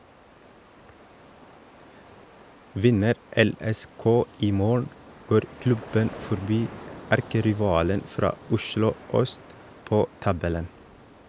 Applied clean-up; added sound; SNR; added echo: none; Ocean; 19 dB; none.